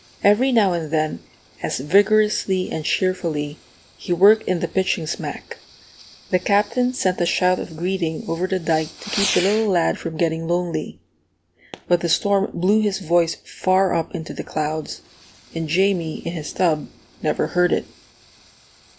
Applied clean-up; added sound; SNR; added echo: none; Fireworks; 17 dB; none.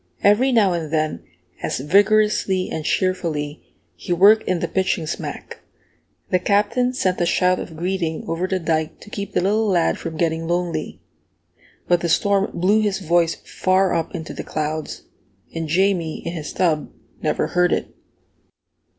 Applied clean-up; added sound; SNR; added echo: none; none; none; none.